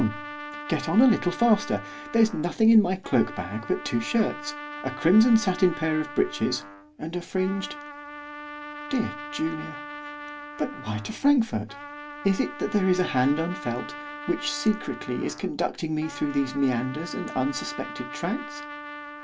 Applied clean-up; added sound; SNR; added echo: none; Trumpet; 12 dB; none.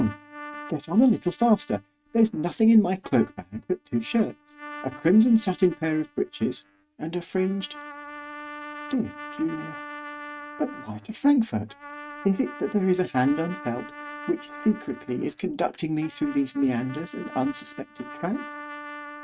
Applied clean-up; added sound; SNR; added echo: neural mask model RNNoise.